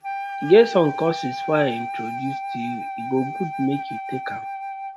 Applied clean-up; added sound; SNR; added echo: none; Wind instrument, woodwind instrument; 7 dB; none.